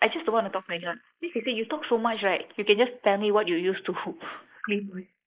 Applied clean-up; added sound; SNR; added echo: neural mask model Resemble Enhance denoiser.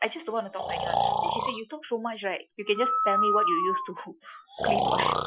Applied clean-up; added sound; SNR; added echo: classical method Wiener filter.